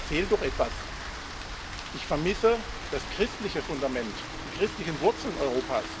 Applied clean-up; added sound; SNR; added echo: none; Rain; 7 dB; reverberation time 0.5 s.